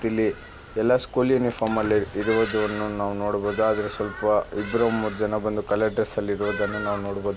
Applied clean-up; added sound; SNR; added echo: none; Bird vocalization, bird call, bird song; 13 dB; none.